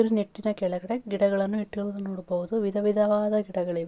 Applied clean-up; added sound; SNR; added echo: none; none; none; none.